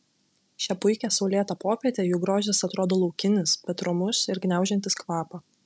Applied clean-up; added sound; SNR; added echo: none; none; none; none.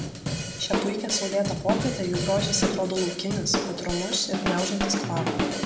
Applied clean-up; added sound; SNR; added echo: none; Drum / Drum kit; 1 dB; reverberation time 0.9 s.